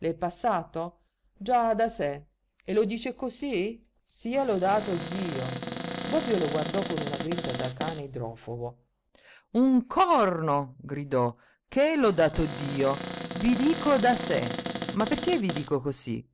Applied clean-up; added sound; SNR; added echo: none; Cupboard open or close; 7 dB; none.